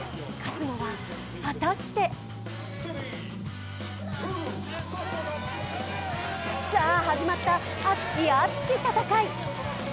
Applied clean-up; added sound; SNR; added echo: none; none; none; none.